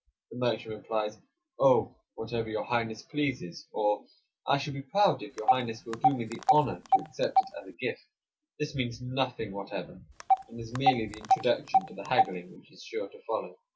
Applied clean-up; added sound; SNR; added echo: none; Telephone; -3 dB; none.